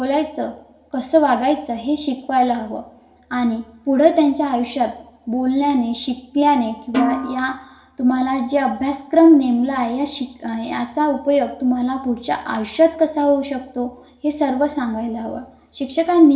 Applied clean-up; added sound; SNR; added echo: none; Snare drum; 7 dB; reverberation time 0.9 s.